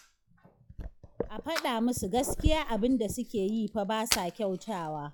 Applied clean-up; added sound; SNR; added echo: classical method log-MMSE.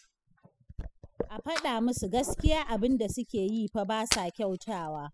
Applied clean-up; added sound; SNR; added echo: classical method spectral subtraction.